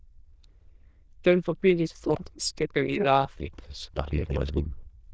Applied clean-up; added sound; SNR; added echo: neural diffusion model UNIVERSE++.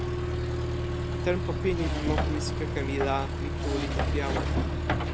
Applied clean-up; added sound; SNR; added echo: none; Accelerating, revving, vroom; -5 dB; none.